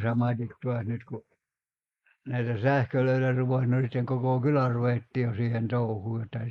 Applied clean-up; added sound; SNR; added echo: neural mask model Resemble Enhance denoiser.